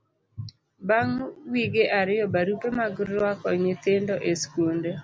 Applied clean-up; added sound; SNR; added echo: none; none; none; none.